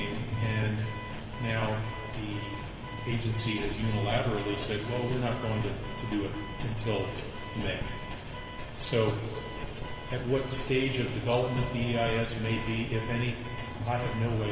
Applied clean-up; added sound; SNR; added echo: none; Alarm / Car; 15 dB; reverberation time 2.5 s.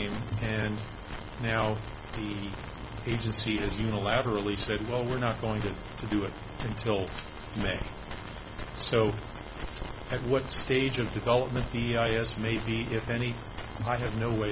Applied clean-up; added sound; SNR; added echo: none; none; none; none.